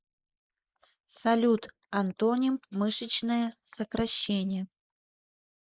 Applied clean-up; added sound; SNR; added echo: neural mask model Resemble Enhance denoiser.